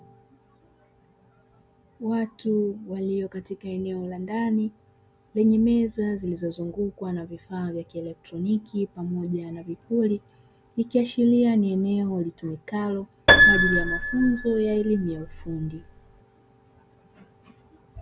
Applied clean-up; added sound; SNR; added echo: none; Piano; -4 dB; none.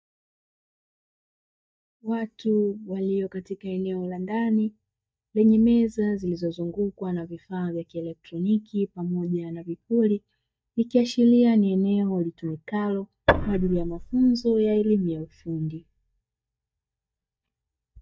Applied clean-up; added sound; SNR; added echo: neural mask model DeepFilterNet 3.